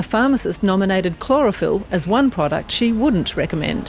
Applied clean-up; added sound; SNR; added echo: none; none; none; none.